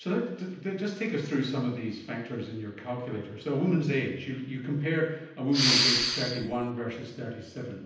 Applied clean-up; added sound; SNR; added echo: none; Respiratory sounds; -4 dB; reverberation time 0.9 s.